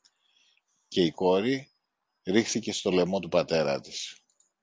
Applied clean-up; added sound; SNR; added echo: none; none; none; none.